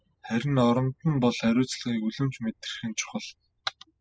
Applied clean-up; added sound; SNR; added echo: classical method spectral subtraction.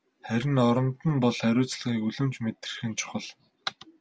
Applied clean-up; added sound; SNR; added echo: none; none; none; none.